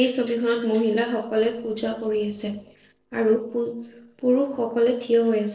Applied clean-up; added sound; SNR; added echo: neural separator model SepFormer DNS4.